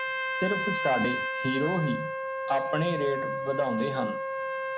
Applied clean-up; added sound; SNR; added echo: none; Trumpet; 1 dB; none.